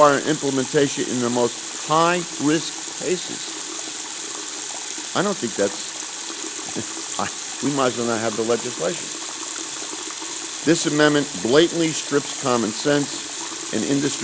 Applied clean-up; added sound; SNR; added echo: none; Water tap, faucet; 7 dB; none.